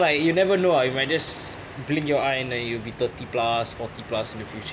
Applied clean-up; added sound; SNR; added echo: none; none; none; none.